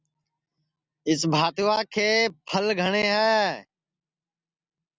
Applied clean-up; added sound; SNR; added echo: none; none; none; none.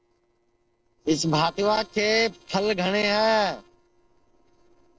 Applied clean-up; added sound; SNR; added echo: neural separator model SepFormer DNS4.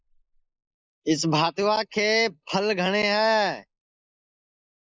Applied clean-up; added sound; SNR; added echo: neural mask model Resemble Enhance denoiser.